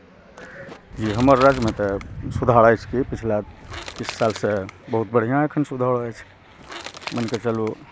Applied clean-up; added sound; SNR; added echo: none; Crushing / Wood; 15 dB; none.